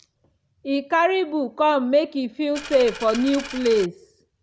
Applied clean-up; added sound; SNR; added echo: none; Coin (dropping); 12 dB; none.